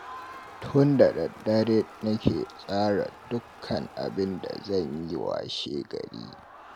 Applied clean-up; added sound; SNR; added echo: none; Crowd; 19 dB; none.